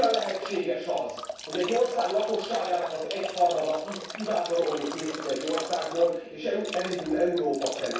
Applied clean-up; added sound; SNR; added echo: none; Drip / Trickle, dribble / Bathtub (filling or washing); 10 dB; reverberation time 0.7 s.